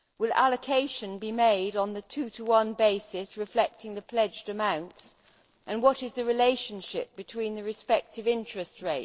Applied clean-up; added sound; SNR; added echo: neural separator model SepFormer DNS4.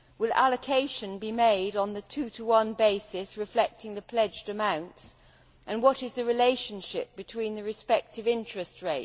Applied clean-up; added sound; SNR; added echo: none; none; none; none.